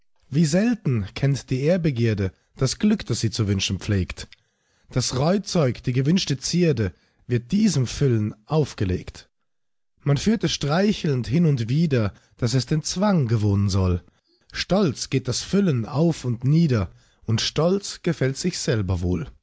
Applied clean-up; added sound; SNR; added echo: none; none; none; none.